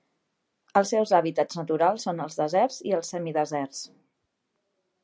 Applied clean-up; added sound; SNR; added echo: none; none; none; none.